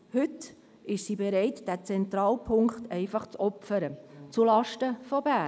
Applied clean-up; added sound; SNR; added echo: none; none; none; none.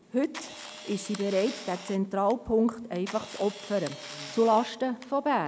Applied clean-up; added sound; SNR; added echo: none; Camera; 15 dB; none.